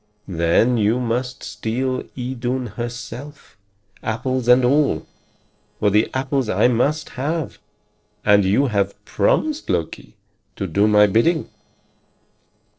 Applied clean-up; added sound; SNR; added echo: neural separator model SepFormer DNS4.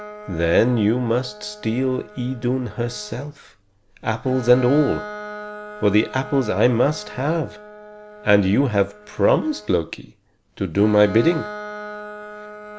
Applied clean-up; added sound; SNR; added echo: none; Bowed string instrument; 15 dB; none.